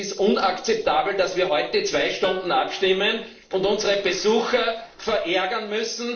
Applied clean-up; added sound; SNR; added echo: neural separator model SepFormer DNS4.